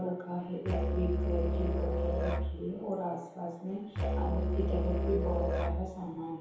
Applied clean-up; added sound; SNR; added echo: none; Musical instrument; -4 dB; reverberation time 2.2 s.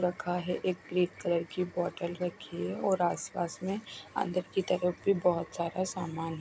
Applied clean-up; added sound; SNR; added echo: none; none; none; none.